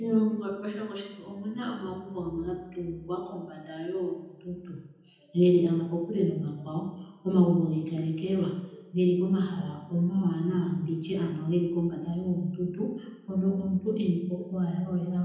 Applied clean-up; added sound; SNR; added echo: none; none; none; reverberation time 0.9 s.